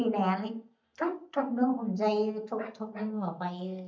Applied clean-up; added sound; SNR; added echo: neural mask model DeepFilterNet 3.